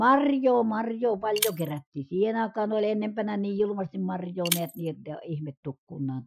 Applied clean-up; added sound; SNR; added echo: classical method Wiener filter.